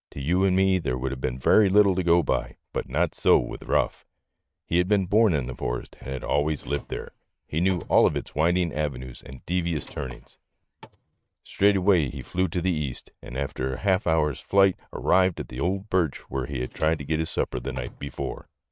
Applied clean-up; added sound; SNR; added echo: neural mask model RNNoise.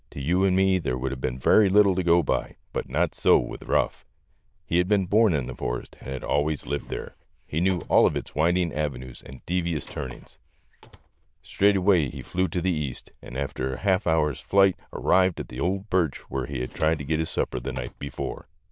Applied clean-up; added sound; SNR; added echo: neural diffusion model UNIVERSE++.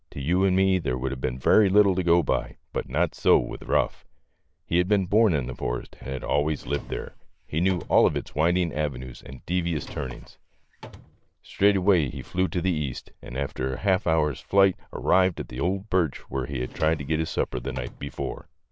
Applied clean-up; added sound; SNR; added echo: none; Drawer open or close; 20 dB; none.